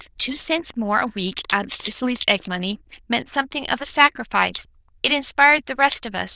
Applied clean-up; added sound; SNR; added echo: neural diffusion model UNIVERSE++.